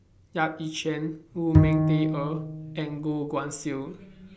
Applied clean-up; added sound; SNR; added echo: none; Bowed string instrument; -4 dB; none.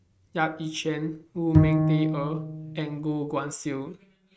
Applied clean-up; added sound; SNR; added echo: neural mask model RNNoise.